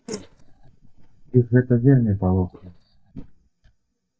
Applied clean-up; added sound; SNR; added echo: neural mask model DeepFilterNet 3.